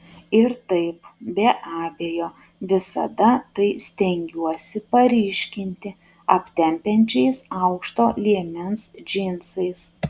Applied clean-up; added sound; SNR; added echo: none; none; none; none.